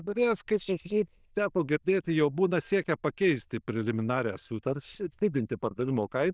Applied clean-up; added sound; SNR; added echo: neural diffusion model UNIVERSE++.